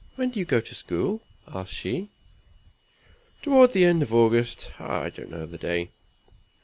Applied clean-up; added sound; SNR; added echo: none; none; none; none.